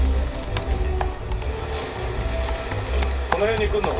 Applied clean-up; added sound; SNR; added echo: none; Computer keyboard; 9 dB; reverberation time 0.2 s.